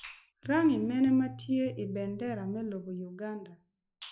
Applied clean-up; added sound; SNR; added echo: classical method log-MMSE.